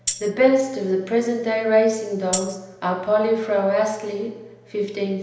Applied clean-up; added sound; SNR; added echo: none; Tambourine; 11 dB; reverberation time 0.9 s.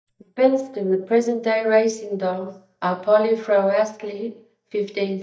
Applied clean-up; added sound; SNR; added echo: neural mask model DeepFilterNet 3.